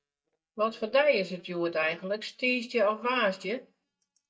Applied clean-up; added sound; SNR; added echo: neural mask model DeepFilterNet 3.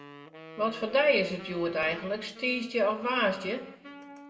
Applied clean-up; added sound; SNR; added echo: none; Wind instrument, woodwind instrument; 16 dB; reverberation time 0.9 s.